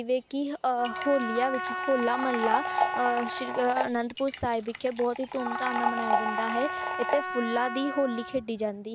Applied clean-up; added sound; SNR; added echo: none; Liquid + Trumpet; 3 dB; none.